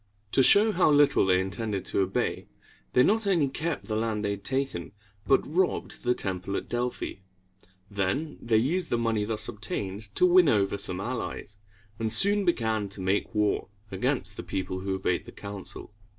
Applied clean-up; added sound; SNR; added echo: neural separator model SepFormer DNS4.